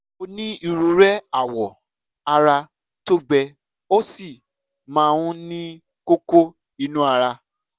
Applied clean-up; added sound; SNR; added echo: none; none; none; none.